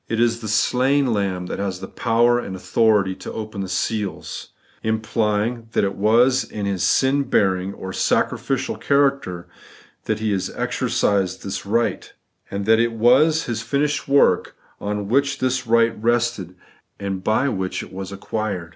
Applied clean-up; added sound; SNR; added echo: none; none; none; none.